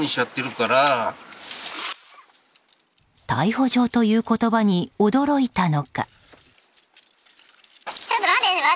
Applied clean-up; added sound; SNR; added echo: none; none; none; none.